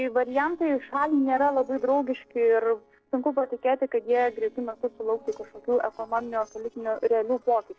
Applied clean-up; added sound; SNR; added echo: neural separator model SepFormer DNS4.